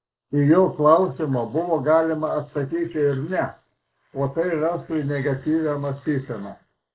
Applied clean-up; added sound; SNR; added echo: neural mask model Resemble Enhance denoiser.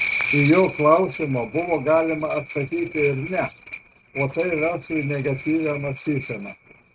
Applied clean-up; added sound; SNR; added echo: neural mask model RNNoise.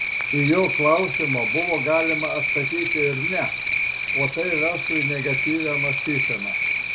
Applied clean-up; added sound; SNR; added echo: none; Cricket; -1 dB; none.